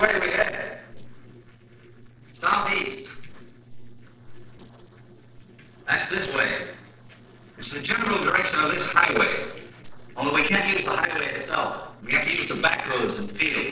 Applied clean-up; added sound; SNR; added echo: neural separator model SepFormer DNS4.